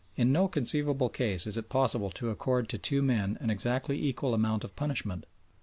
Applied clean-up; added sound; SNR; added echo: none; none; none; none.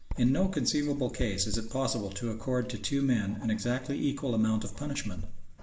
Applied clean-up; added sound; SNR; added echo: none; Writing; 8 dB; reverberation time 0.6 s.